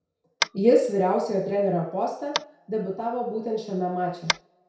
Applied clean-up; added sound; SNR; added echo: none; Tap; 10 dB; reverberation time 0.6 s.